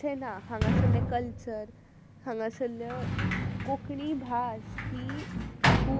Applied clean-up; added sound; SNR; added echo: none; Sliding door; -4 dB; none.